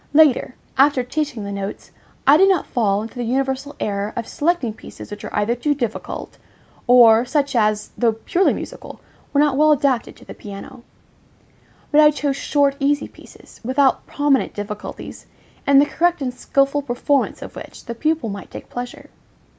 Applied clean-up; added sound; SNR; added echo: none; none; none; none.